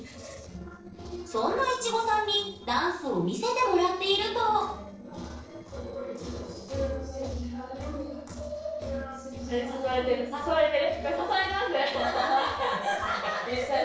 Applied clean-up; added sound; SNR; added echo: neural separator model SepFormer DNS4.